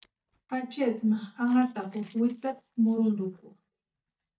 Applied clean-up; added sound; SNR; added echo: neural mask model DeepFilterNet 3.